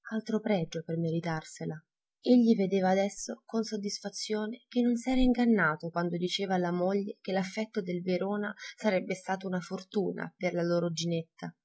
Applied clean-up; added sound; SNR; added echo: none; none; none; none.